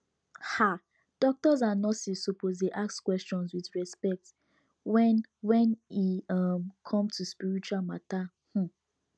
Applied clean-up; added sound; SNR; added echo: none; none; none; none.